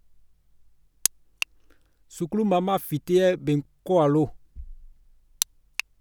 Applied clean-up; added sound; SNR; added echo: none; none; none; none.